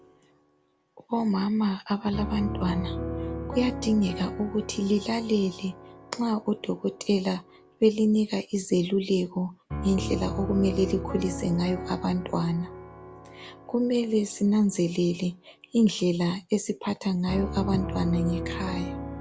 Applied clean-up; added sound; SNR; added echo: none; Piano; 9 dB; none.